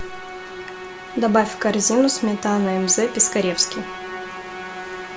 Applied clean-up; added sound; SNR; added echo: none; Musical instrument; 12 dB; none.